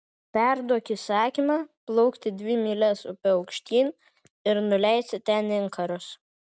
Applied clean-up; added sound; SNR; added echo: none; none; none; none.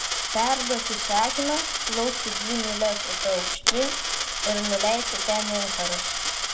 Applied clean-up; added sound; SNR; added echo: none; Coin (dropping); -1 dB; reverberation time 0.4 s.